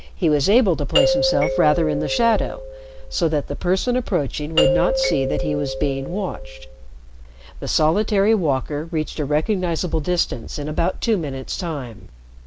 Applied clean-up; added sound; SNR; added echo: none; Doorbell; 3 dB; none.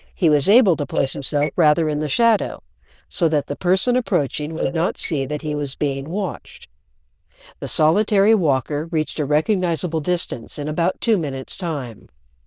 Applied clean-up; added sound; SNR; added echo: neural diffusion model UNIVERSE++.